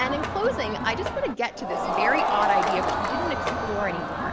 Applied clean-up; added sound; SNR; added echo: none; Crowd; -2 dB; none.